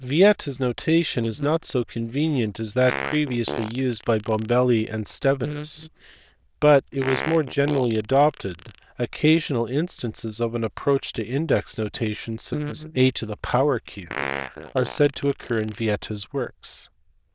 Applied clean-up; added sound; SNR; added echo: neural diffusion model UNIVERSE++.